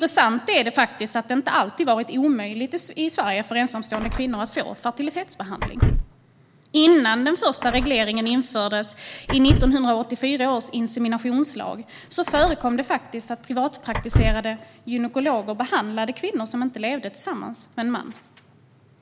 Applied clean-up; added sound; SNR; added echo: none; Door / Car; 4 dB; none.